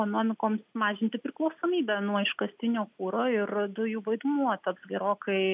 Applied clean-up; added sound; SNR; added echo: none; none; none; none.